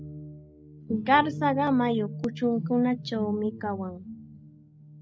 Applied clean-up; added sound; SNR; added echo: none; Guitar; 10 dB; none.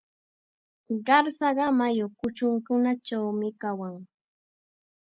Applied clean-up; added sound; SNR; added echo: none; none; none; none.